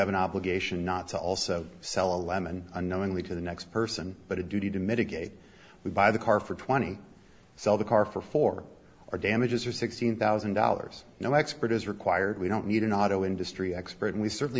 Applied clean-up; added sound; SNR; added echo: none; none; none; none.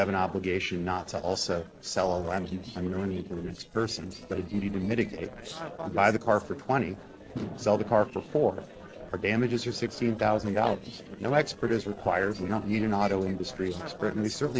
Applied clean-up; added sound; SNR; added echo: neural separator model SepFormer DNS4.